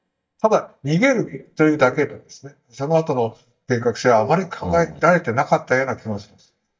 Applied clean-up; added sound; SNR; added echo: neural mask model DeepFilterNet 3.